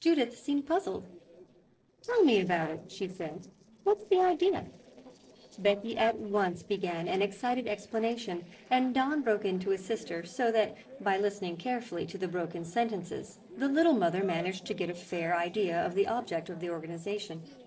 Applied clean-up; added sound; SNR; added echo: neural separator model SepFormer DNS4.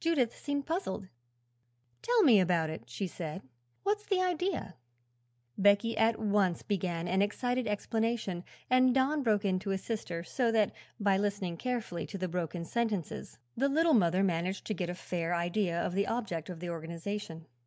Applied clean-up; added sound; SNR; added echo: none; none; none; none.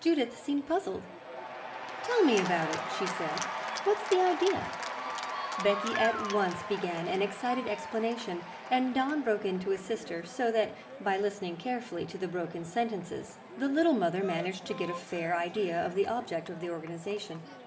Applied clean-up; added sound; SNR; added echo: none; Applause / Cheering; 8 dB; reverberation time 1.3 s.